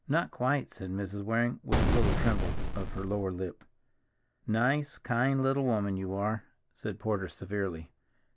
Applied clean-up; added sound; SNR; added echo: none; Boom; -4 dB; none.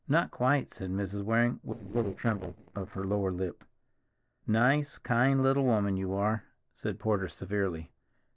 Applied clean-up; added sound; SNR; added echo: neural separator model SepFormer DNS4.